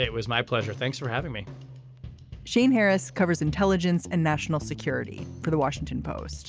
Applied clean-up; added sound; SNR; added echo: none; none; none; none.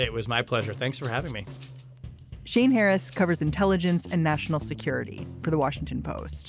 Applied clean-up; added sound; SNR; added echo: none; Rattle (instrument); 12 dB; none.